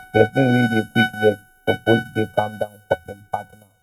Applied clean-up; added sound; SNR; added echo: neural mask model RNNoise.